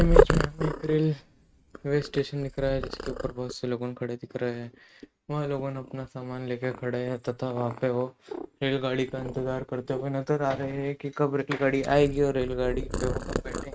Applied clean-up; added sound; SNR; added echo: neural mask model RNNoise.